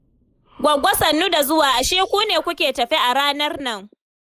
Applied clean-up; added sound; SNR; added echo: neural mask model Resemble Enhance denoiser.